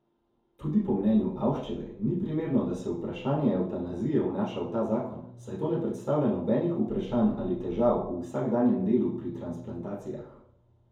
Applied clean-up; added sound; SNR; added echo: none; none; none; reverberation time 2.3 s.